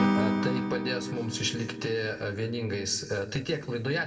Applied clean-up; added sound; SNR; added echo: none; Acoustic guitar / Strum; 1 dB; reverberation time 1.0 s.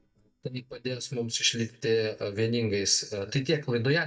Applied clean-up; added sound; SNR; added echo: neural mask model DeepFilterNet 3.